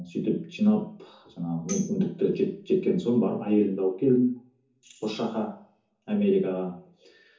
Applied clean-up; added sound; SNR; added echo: none; Tambourine; 18 dB; reverberation time 0.6 s.